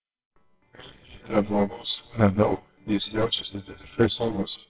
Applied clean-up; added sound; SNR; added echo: neural separator model SepFormer WHAMR!.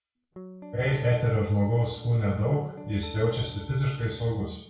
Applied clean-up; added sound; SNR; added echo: none; Guitar; 17 dB; reverberation time 0.6 s.